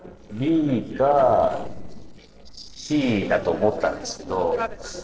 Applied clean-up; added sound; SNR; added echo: neural separator model SepFormer DNS4.